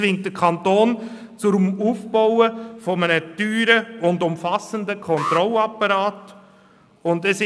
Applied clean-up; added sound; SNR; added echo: none; Alarm; 11 dB; none.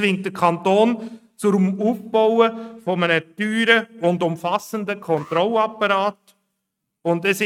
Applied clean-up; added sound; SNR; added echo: neural mask model RNNoise.